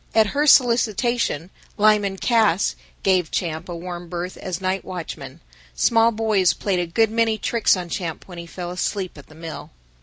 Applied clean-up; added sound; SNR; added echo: none; none; none; none.